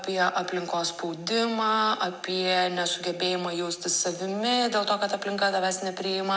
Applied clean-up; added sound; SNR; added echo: none; none; none; none.